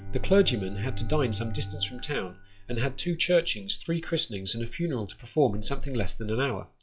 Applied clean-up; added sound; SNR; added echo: classical method log-MMSE.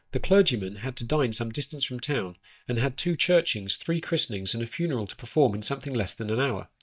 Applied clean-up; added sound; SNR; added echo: neural mask model DeepFilterNet 3.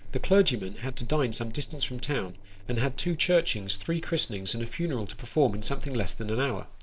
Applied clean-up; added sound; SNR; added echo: neural separator model SepFormer DNS4.